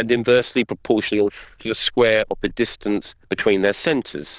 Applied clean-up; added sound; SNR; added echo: neural diffusion model UNIVERSE++.